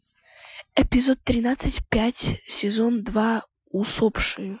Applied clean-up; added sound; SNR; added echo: classical method Wiener filter.